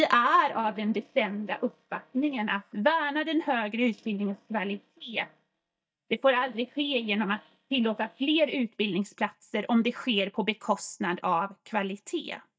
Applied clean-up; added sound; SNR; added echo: neural mask model DeepFilterNet 3.